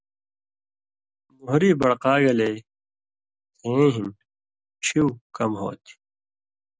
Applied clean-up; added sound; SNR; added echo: none; none; none; none.